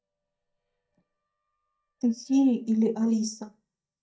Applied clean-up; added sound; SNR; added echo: neural mask model DeepFilterNet 3.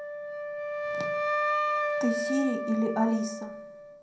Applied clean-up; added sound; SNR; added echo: none; Wind instrument, woodwind instrument; -1 dB; reverberation time 0.6 s.